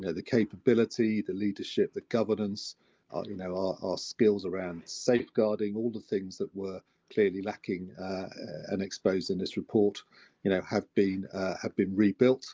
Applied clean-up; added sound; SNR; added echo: none; none; none; none.